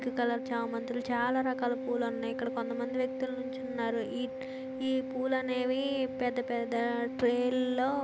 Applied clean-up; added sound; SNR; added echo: none; Organ; 6 dB; none.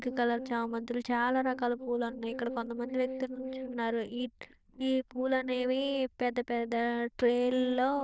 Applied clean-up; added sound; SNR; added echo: neural diffusion model UNIVERSE++.